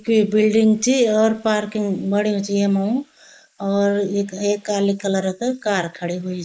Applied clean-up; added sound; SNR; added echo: neural mask model Resemble Enhance denoiser.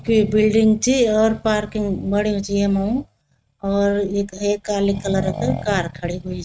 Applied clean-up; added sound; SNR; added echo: neural mask model RNNoise.